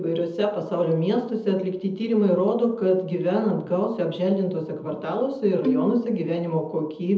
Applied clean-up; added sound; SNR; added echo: neural separator model SepFormer DNS4.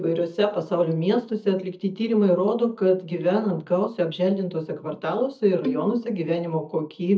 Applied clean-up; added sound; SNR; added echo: neural mask model DeepFilterNet 3.